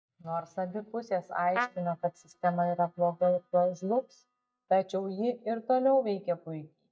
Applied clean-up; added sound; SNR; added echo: neural mask model DeepFilterNet 3.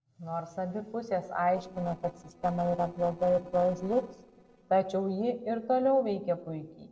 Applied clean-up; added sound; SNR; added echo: neural separator model SepFormer DNS4.